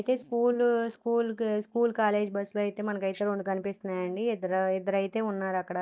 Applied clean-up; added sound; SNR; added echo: neural mask model DeepFilterNet 3.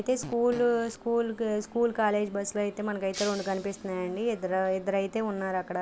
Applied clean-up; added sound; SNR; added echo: none; Shatter + Fart; 15 dB; none.